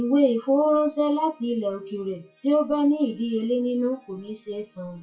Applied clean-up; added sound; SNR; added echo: classical method WPE with log-MMSE.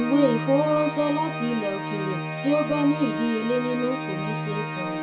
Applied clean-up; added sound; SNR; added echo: none; Organ; 5 dB; reverberation time 0.2 s.